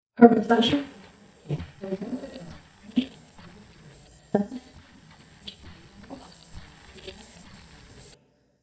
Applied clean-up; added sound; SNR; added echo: neural mask model DeepFilterNet 3.